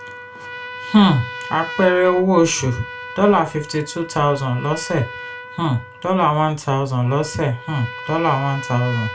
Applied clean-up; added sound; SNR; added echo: none; Trumpet; 14 dB; reverberation time 0.2 s.